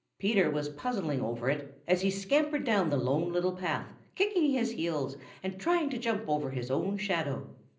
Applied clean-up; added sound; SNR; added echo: none; none; none; reverberation time 0.5 s.